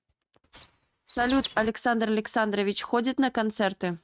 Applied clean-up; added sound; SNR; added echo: neural mask model RNNoise.